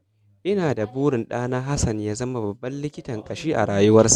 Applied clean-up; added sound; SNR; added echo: none; none; none; none.